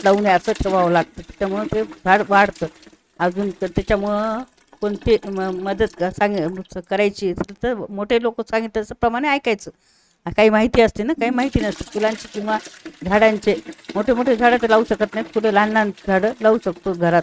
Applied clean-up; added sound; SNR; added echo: neural mask model RNNoise.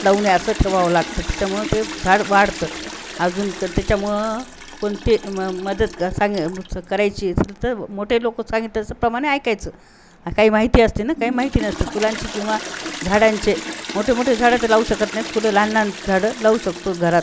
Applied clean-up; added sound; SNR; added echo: none; Toilet flush; 13 dB; none.